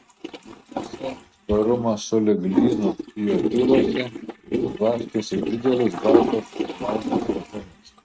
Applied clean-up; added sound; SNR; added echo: neural mask model RNNoise.